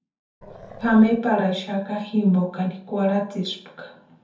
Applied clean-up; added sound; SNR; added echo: none; Growling; 19 dB; reverberation time 0.5 s.